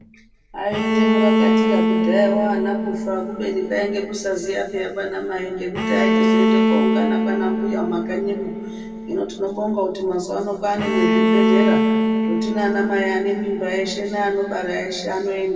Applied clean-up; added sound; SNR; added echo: none; Bowed string instrument; -2 dB; reverberation time 2.0 s.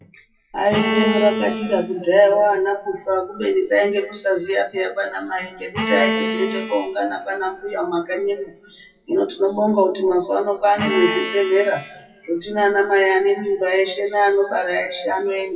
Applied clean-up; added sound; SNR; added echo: classical method WPE with log-MMSE.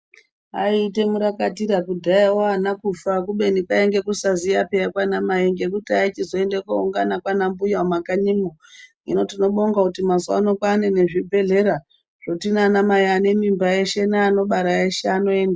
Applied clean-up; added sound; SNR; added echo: none; none; none; none.